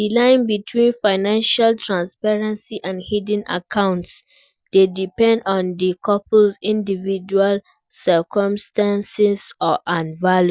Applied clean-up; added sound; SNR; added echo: none; none; none; none.